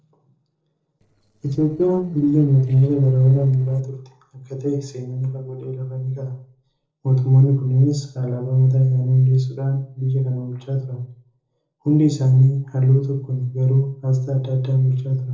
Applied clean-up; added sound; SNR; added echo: neural separator model SepFormer DNS4.